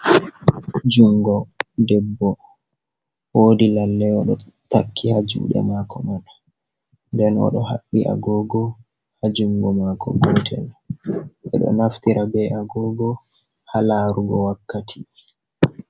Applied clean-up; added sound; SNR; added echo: none; none; none; none.